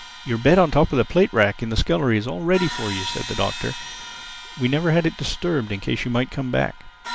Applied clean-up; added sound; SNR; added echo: none; Crash cymbal; 14 dB; none.